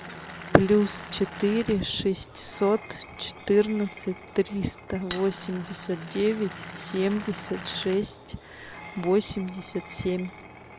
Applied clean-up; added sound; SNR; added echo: none; Glass; 14 dB; none.